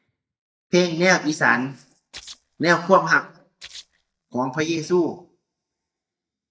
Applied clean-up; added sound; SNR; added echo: neural mask model DeepFilterNet 3.